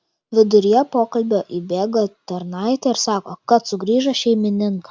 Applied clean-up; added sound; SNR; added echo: none; none; none; none.